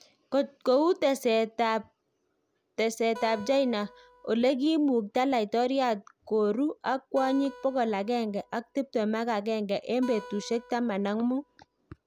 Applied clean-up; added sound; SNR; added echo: none; Acoustic guitar; 19 dB; none.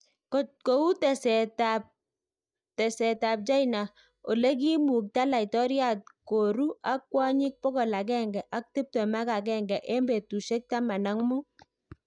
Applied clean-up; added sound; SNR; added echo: neural mask model DeepFilterNet 3.